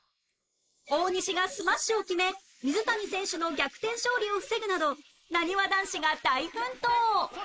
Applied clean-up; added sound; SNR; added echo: neural mask model Resemble Enhance denoiser.